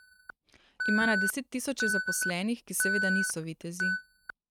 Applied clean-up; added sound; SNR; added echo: neural mask model RNNoise.